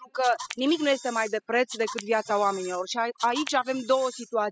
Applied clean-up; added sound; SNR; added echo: classical method spectral subtraction.